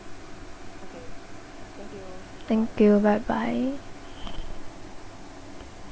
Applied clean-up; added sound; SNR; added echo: none; none; none; none.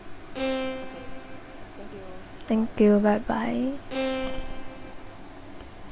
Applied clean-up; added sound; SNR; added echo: none; Bowed string instrument; 6 dB; none.